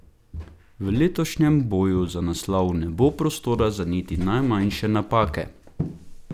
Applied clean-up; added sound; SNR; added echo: none; Walk, footsteps; 14 dB; none.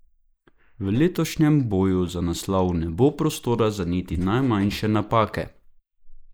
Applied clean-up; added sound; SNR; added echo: neural mask model Resemble Enhance denoiser.